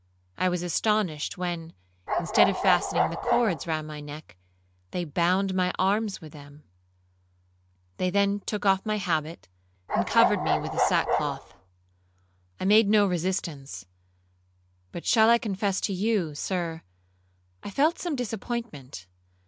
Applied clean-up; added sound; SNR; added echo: none; Bark; -1 dB; none.